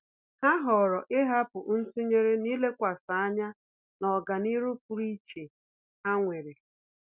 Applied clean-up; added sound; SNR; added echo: none; none; none; none.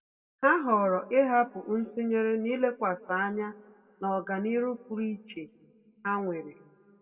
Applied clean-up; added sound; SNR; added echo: none; none; none; reverberation time 1.2 s.